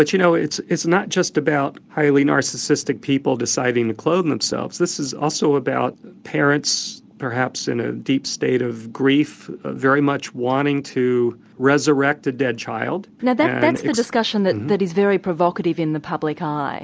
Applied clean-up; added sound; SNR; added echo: none; none; none; none.